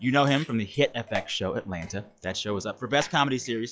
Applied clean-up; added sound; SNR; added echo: classical method log-MMSE.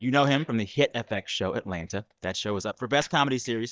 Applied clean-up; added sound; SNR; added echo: neural mask model DeepFilterNet 3.